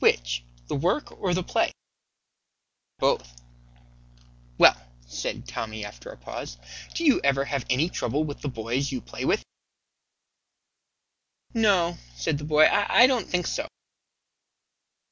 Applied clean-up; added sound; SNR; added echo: none; none; none; none.